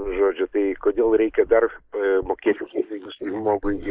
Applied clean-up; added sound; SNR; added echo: neural mask model Resemble Enhance denoiser.